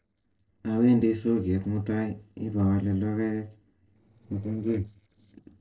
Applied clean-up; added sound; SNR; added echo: neural separator model SepFormer DNS4.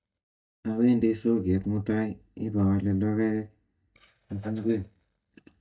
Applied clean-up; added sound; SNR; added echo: neural mask model DeepFilterNet 3.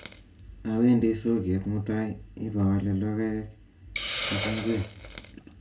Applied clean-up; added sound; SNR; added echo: none; Hiss; 10 dB; reverberation time 0.2 s.